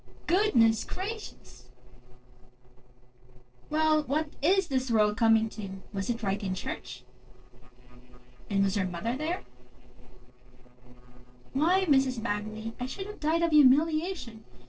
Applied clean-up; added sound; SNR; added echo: neural separator model SepFormer DNS4.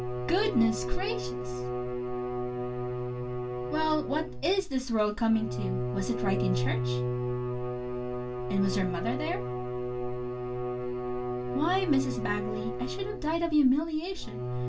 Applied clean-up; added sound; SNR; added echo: none; Bowed string instrument; 2 dB; reverberation time 0.2 s.